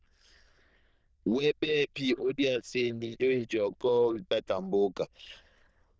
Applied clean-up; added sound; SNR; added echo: neural diffusion model UNIVERSE++.